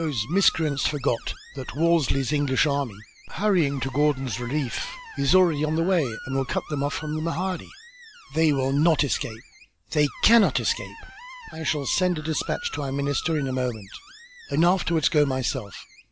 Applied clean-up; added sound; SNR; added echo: none; Screech; 19 dB; none.